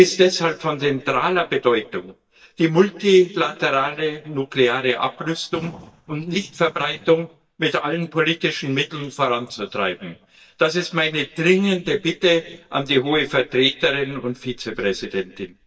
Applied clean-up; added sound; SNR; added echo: neural mask model DeepFilterNet 3.